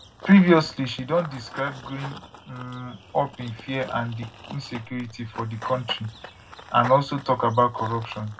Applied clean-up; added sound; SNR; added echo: none; Run / Bird vocalization, bird call, bird song; 17 dB; reverberation time 0.3 s.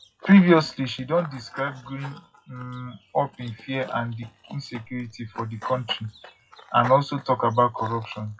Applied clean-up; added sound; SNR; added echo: classical method WPE with log-MMSE.